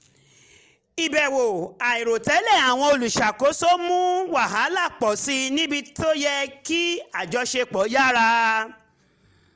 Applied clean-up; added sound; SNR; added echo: none; none; none; none.